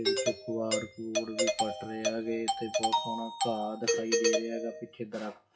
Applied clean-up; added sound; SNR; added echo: classical method WPE with log-MMSE.